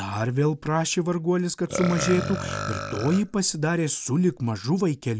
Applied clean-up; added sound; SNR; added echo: none; Burping, eructation; 8 dB; none.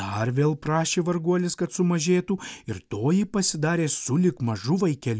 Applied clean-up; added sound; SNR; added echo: none; none; none; none.